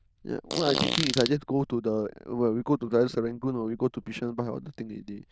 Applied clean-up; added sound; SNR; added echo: neural diffusion model UNIVERSE++.